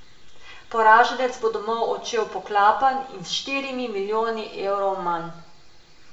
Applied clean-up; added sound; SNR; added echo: none; none; none; reverberation time 0.6 s.